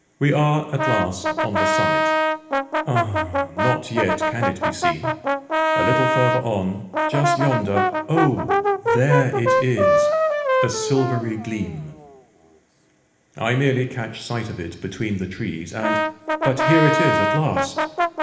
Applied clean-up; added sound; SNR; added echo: none; Brass instrument; -1 dB; reverberation time 1.0 s.